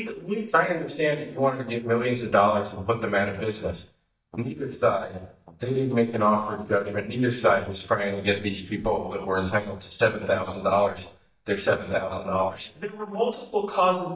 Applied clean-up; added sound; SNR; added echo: neural mask model DeepFilterNet 3.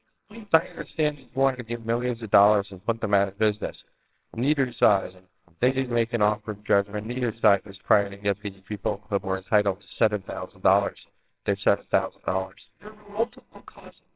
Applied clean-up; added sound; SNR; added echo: neural separator model SepFormer WHAMR!.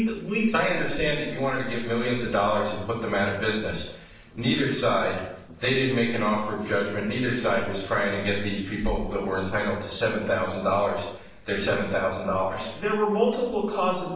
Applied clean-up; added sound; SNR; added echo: neural separator model SepFormer DNS4.